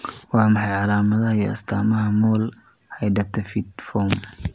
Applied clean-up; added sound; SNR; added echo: none; none; none; none.